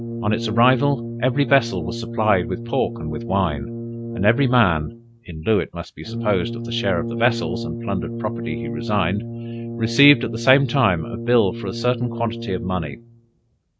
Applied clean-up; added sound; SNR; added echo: none; Brass instrument; 7 dB; none.